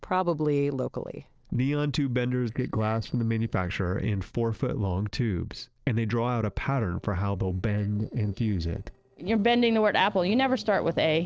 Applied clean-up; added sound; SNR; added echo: neural separator model SepFormer DNS4.